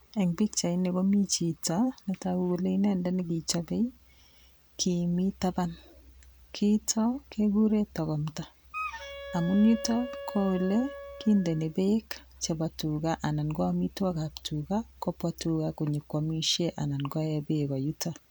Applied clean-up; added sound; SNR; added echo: none; Wind instrument, woodwind instrument; 11 dB; none.